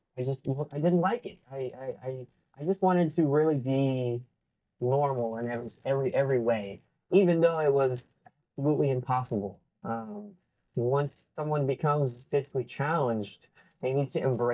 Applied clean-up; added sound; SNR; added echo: neural mask model DeepFilterNet 3.